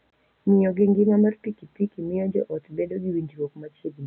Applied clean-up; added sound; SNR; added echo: none; none; none; none.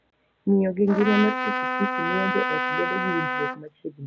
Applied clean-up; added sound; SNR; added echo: none; Trumpet; 1 dB; none.